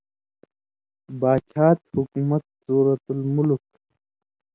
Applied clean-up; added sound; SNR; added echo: none; none; none; none.